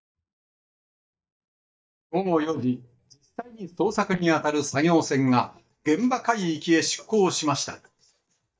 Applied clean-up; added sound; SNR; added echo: neural mask model DeepFilterNet 3.